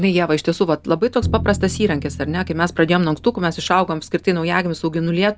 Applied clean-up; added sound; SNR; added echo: none; Bowed string instrument; 13 dB; none.